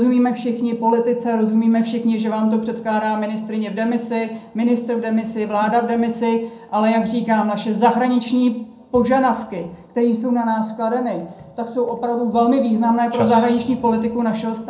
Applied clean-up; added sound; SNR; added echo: none; Whoosh, swoosh, swish; 20 dB; reverberation time 0.6 s.